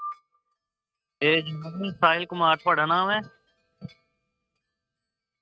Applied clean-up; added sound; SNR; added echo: neural mask model RNNoise.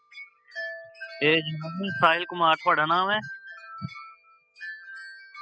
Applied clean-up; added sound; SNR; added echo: classical method spectral subtraction.